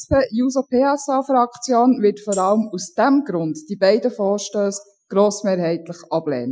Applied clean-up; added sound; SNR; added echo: classical method Wiener filter.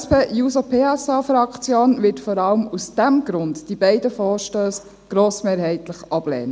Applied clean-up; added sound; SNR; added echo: none; none; none; none.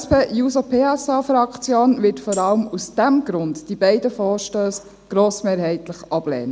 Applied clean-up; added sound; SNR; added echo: none; Tambourine; 19 dB; none.